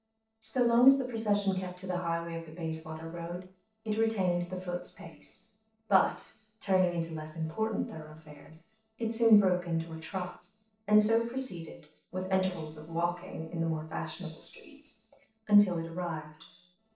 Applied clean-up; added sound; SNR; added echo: neural separator model SepFormer DNS4.